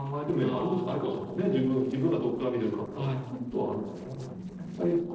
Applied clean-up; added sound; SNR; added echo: neural separator model SepFormer DNS4.